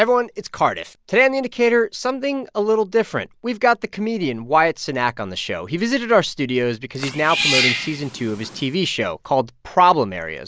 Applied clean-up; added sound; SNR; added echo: none; Cat; 5 dB; none.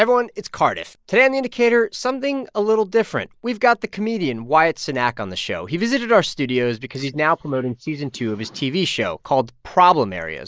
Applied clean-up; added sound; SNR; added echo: neural mask model Resemble Enhance denoiser.